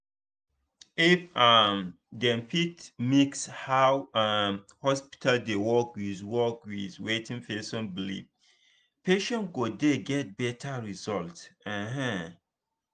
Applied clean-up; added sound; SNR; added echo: none; none; none; none.